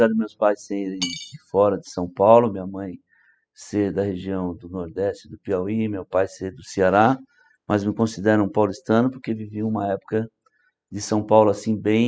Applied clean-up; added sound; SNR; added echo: classical method spectral subtraction.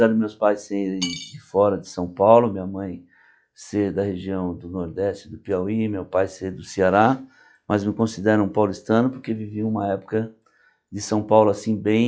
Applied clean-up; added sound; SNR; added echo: classical method log-MMSE.